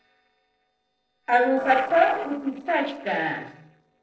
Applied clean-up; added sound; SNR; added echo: neural separator model SepFormer DNS4.